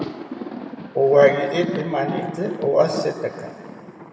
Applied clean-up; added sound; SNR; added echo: none; Thunder; 11 dB; reverberation time 2.0 s.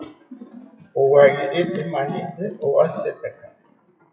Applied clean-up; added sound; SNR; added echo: classical method WPE with log-MMSE.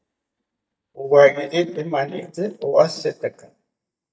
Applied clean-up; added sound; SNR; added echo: neural mask model DeepFilterNet 3.